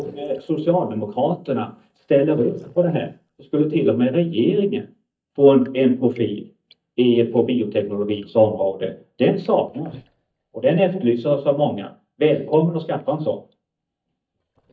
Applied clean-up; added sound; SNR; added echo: neural mask model DeepFilterNet 3.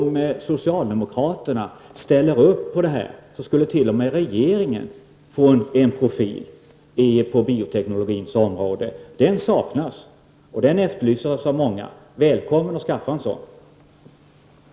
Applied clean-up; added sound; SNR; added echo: none; none; none; none.